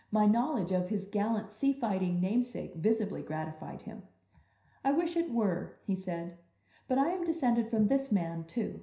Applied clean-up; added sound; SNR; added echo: none; none; none; reverberation time 0.5 s.